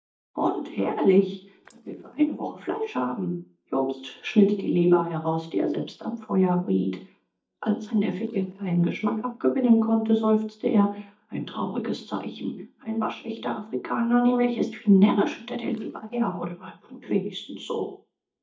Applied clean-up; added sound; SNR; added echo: neural mask model DeepFilterNet 3.